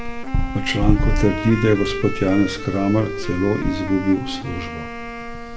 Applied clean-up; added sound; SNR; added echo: none; Wind instrument, woodwind instrument; 9 dB; reverberation time 0.9 s.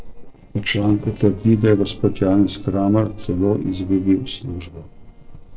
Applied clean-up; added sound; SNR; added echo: neural separator model SepFormer DNS4.